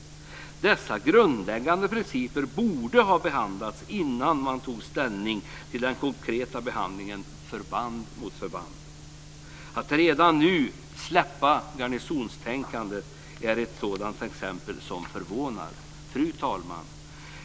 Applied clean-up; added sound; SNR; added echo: none; none; none; none.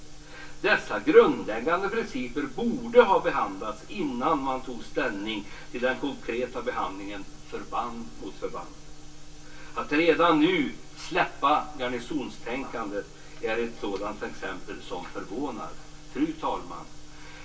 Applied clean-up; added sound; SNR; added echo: none; none; none; reverberation time 0.2 s.